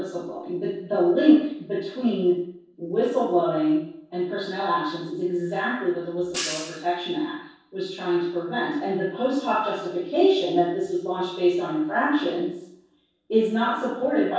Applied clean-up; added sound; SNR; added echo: neural separator model SepFormer DNS4.